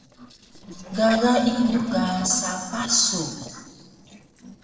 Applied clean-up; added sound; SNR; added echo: neural separator model SepFormer DNS4.